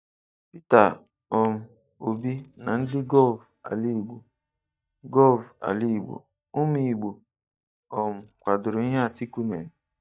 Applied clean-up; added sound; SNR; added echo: neural mask model DeepFilterNet 3.